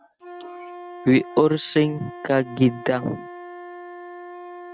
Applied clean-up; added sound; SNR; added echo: neural mask model RNNoise.